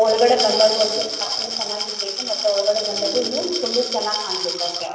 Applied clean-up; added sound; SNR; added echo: none; Glass; 4 dB; reverberation time 1.2 s.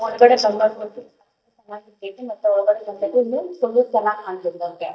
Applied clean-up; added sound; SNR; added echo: neural mask model DeepFilterNet 3.